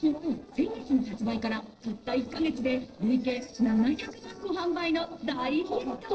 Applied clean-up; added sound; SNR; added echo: neural separator model SepFormer DNS4.